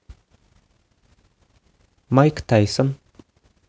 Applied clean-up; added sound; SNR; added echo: none; none; none; none.